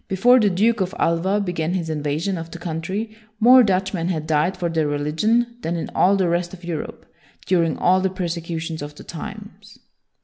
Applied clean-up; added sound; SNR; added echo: none; none; none; none.